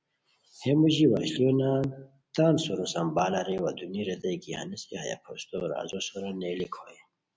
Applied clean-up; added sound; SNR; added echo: none; none; none; none.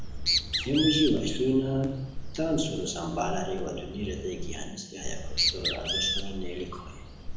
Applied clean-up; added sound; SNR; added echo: none; Bird; 2 dB; reverberation time 0.9 s.